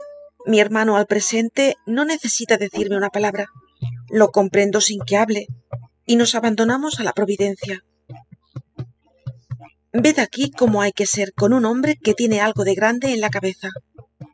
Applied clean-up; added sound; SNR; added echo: classical method spectral subtraction.